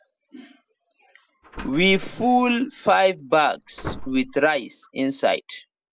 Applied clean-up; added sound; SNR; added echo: none; Slam; 13 dB; none.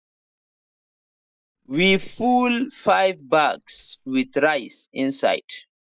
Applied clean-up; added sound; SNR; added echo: neural mask model DeepFilterNet 3.